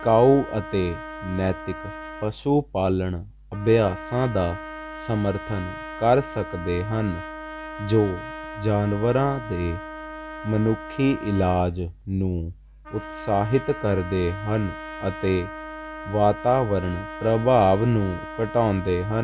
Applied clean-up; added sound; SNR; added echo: none; Trumpet; 13 dB; none.